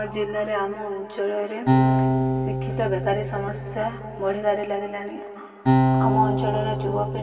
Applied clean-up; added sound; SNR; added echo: none; Acoustic guitar; -3 dB; reverberation time 3.0 s.